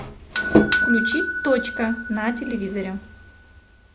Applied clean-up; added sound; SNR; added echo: none; Doorbell; -2 dB; none.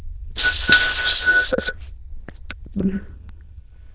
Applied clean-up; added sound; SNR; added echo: neural diffusion model UNIVERSE++.